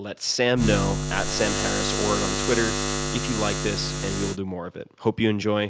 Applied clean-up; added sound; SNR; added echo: none; Buzz; 0 dB; none.